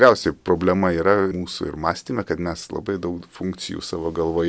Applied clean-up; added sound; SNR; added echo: none; none; none; none.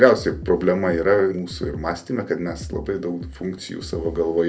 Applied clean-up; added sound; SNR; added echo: none; Drum kit; 15 dB; reverberation time 0.3 s.